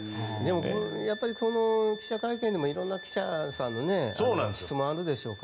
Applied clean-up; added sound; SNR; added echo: none; Bowed string instrument; 15 dB; none.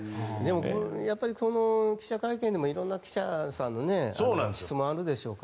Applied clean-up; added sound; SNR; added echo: none; none; none; none.